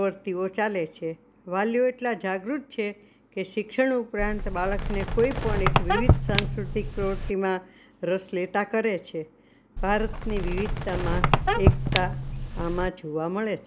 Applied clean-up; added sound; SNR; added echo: none; Squeak; -3 dB; none.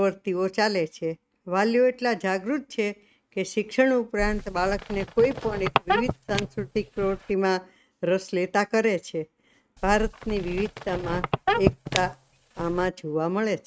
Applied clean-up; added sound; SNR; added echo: neural mask model RNNoise.